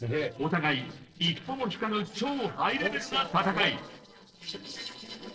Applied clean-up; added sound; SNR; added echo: neural separator model SepFormer DNS4.